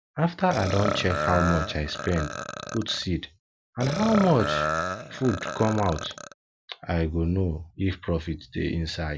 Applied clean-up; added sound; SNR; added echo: none; Burping, eructation; 4 dB; none.